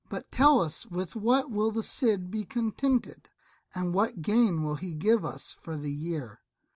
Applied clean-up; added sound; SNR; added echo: none; none; none; none.